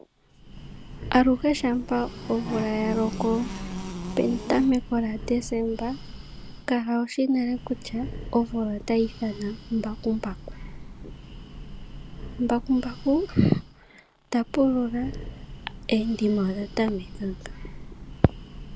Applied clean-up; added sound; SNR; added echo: none; Breathing + Buzz; 11 dB; none.